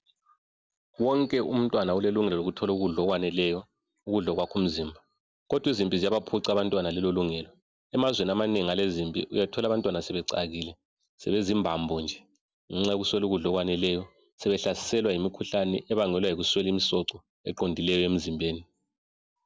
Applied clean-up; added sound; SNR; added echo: none; none; none; none.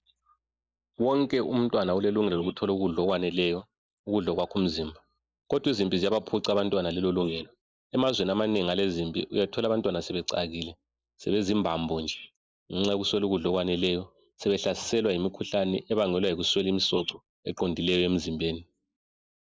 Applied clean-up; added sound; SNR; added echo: neural mask model Resemble Enhance denoiser.